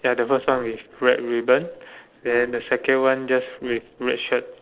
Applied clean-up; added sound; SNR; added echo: neural separator model SepFormer DNS4.